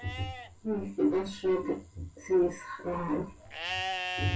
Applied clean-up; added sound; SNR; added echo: none; Livestock, farm animals, working animals; 9 dB; reverberation time 0.2 s.